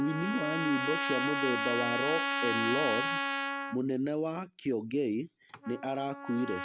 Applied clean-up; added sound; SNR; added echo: none; Trumpet; 2 dB; none.